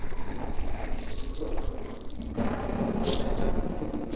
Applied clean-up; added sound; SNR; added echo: neural separator model SepFormer DNS4.